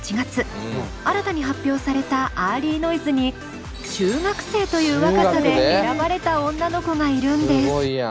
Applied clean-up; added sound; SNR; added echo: none; Bird vocalization, bird call, bird song; 12 dB; none.